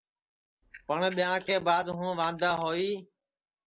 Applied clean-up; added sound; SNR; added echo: none; Camera; 19 dB; none.